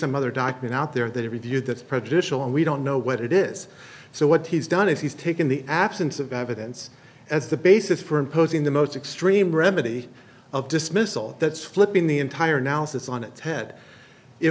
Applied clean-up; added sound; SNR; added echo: none; none; none; none.